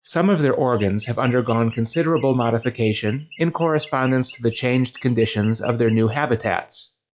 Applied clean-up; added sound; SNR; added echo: classical method log-MMSE.